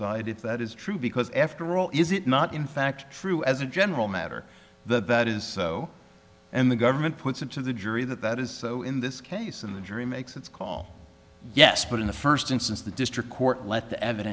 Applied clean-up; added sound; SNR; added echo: none; none; none; none.